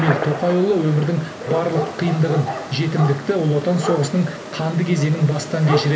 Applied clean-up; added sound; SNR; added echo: none; Gunshot, gunfire; 8 dB; reverberation time 0.3 s.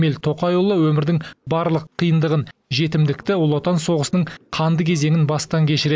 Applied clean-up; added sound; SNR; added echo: none; none; none; none.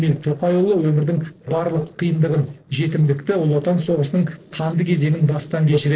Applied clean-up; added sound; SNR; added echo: neural separator model SepFormer DNS4.